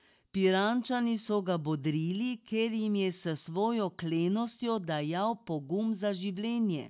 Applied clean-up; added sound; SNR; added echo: none; none; none; none.